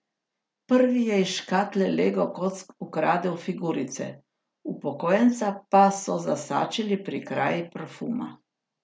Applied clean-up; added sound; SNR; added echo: none; none; none; none.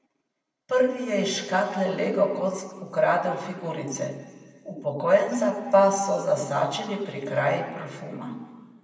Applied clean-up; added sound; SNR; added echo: none; none; none; reverberation time 1.7 s.